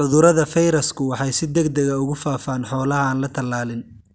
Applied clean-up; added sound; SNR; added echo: none; none; none; none.